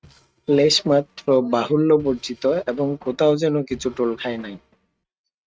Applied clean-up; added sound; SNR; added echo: neural mask model RNNoise.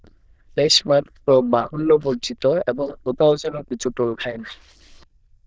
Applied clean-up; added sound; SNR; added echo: neural diffusion model UNIVERSE++.